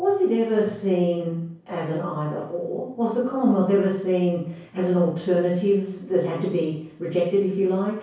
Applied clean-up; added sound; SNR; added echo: none; none; none; reverberation time 0.6 s.